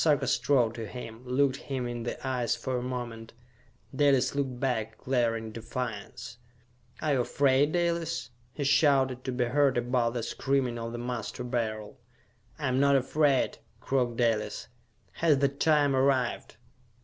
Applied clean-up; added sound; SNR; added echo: none; none; none; none.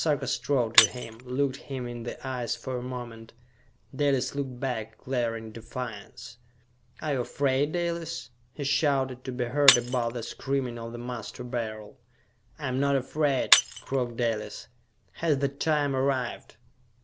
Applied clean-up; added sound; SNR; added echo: none; Shatter; 3 dB; none.